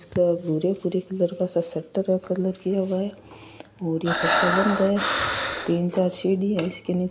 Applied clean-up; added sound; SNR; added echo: none; Breathing; 0 dB; none.